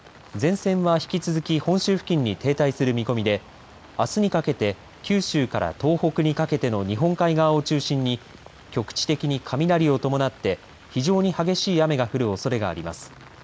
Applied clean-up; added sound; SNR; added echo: none; none; none; none.